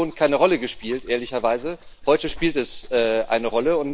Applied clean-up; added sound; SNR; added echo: none; Domestic sounds, home sounds; 14 dB; none.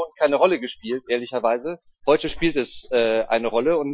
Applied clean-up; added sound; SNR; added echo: classical method Wiener filter.